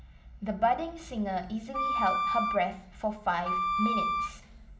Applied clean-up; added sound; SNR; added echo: none; Wind instrument, woodwind instrument; -1 dB; reverberation time 0.7 s.